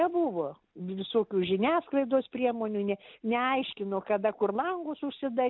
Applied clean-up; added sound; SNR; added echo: none; none; none; none.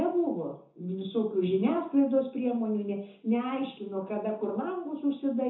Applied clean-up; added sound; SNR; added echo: none; none; none; reverberation time 0.6 s.